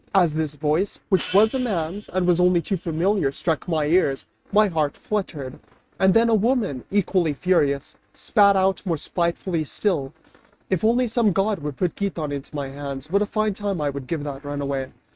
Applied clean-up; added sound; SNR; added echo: neural mask model RNNoise.